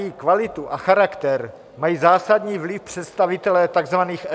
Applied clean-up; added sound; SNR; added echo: none; none; none; none.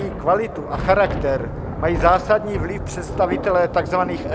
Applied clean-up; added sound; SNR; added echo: none; Thunder; 6 dB; none.